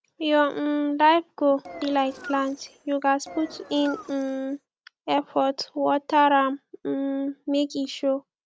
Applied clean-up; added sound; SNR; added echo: none; Engine; 17 dB; none.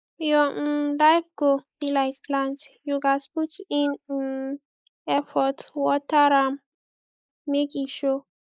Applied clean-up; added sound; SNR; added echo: neural mask model Resemble Enhance denoiser.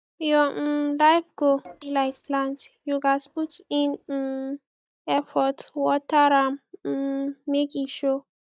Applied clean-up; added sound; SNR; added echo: neural mask model DeepFilterNet 3.